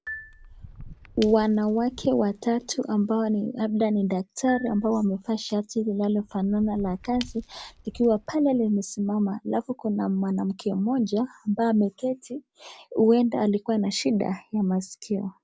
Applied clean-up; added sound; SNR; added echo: none; Shatter / Crushing + Marimba, xylophone; 18 dB; none.